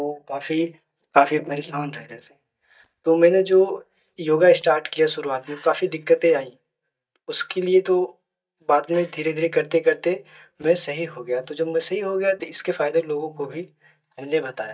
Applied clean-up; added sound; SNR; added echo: neural mask model DeepFilterNet 3.